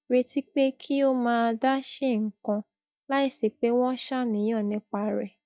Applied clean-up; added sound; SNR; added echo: neural mask model DeepFilterNet 3.